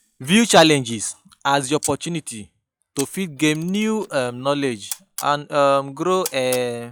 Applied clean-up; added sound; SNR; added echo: classical method log-MMSE.